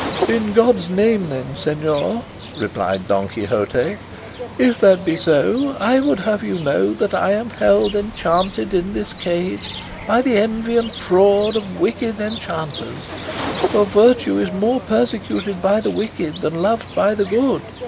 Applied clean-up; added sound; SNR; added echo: none; Cricket; 12 dB; none.